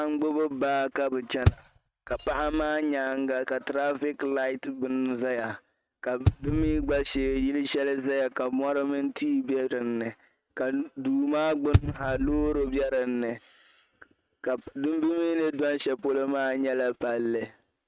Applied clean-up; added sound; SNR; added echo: neural mask model RNNoise.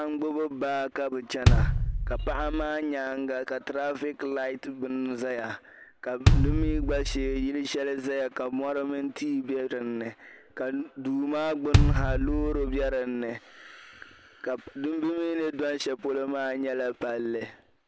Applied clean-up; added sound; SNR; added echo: none; Bass drum; -5 dB; none.